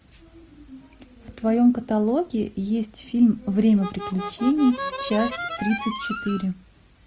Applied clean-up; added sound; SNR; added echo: none; Harmonica; 8 dB; none.